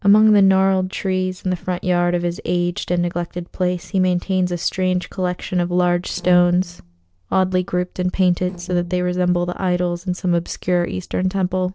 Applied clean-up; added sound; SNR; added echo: neural separator model SepFormer DNS4.